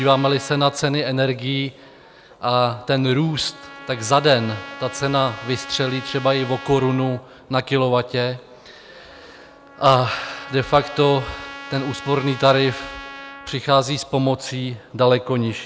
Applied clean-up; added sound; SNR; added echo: none; Trumpet; 17 dB; none.